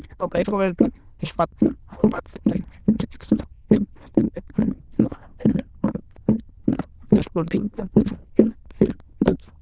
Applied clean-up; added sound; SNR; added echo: neural diffusion model UNIVERSE++.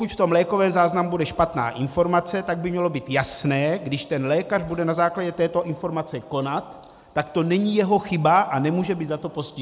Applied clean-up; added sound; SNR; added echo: none; none; none; none.